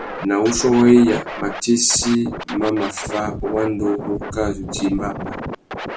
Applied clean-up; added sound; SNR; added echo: none; Scratching (performance technique); 10 dB; none.